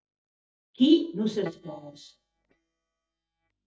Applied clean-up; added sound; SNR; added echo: neural mask model DeepFilterNet 3.